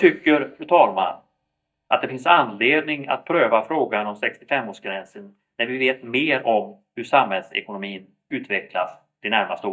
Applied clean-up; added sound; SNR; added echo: neural mask model DeepFilterNet 3.